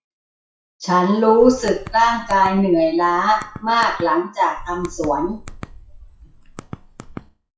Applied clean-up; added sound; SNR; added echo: classical method WPE with log-MMSE.